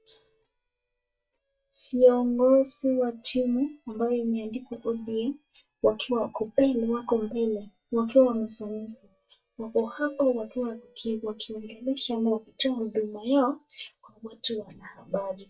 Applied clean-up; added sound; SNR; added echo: neural mask model DeepFilterNet 3.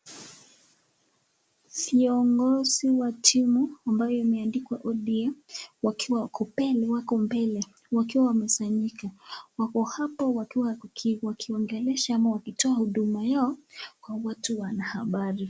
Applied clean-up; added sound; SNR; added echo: none; none; none; none.